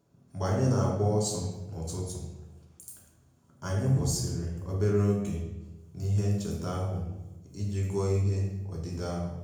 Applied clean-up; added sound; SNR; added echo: none; none; none; reverberation time 0.9 s.